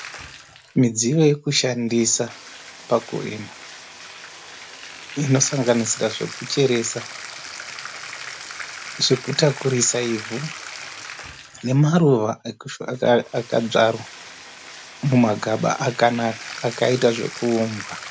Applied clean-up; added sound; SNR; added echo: none; Bathtub (filling or washing); 15 dB; none.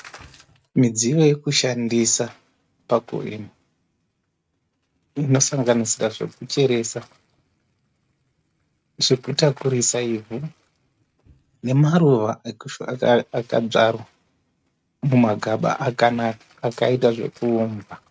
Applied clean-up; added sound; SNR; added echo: neural mask model RNNoise.